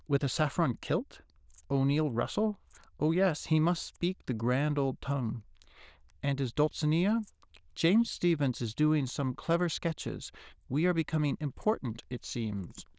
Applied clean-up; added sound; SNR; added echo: neural diffusion model UNIVERSE++.